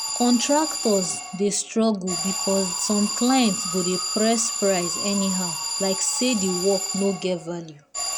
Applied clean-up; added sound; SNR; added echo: none; Alarm; 5 dB; none.